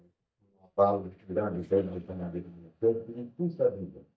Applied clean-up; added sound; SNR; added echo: neural mask model DeepFilterNet 3.